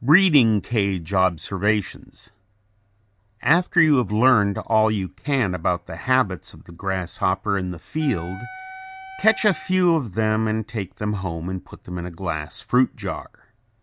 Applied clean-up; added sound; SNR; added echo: none; Wind instrument, woodwind instrument; 15 dB; none.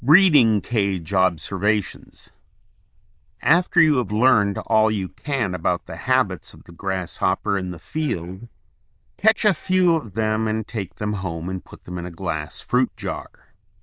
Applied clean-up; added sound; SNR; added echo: neural diffusion model UNIVERSE++.